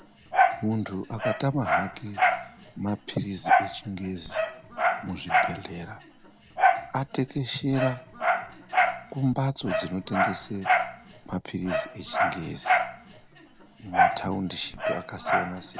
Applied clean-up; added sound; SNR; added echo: none; Dog; -5 dB; none.